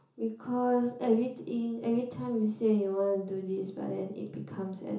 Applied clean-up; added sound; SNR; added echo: none; none; none; reverberation time 0.7 s.